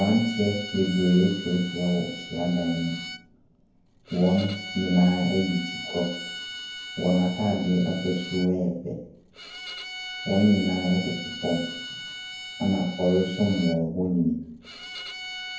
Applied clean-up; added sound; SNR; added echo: none; Bowed string instrument; 12 dB; reverberation time 0.9 s.